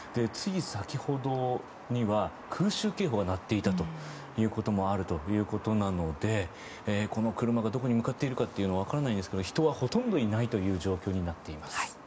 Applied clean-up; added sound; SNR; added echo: none; none; none; none.